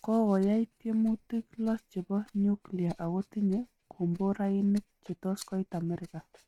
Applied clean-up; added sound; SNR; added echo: neural mask model RNNoise.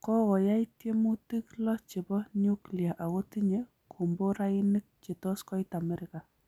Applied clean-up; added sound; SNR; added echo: none; none; none; none.